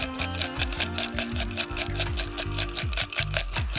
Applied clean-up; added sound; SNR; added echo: none; Rattle / Glass; 2 dB; none.